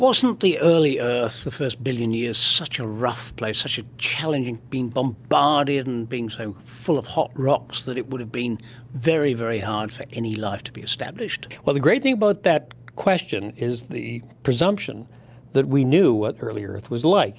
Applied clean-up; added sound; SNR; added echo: none; none; none; none.